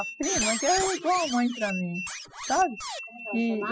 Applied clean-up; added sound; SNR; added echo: classical method spectral subtraction.